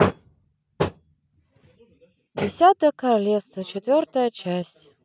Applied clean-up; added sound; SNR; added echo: none; none; none; none.